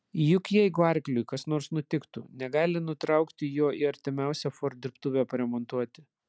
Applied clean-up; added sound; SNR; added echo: none; none; none; none.